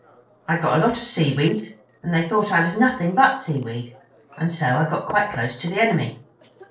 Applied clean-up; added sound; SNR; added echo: neural separator model SepFormer DNS4.